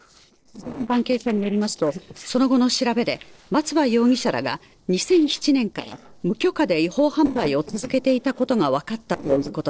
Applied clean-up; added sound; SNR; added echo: neural separator model SepFormer DNS4.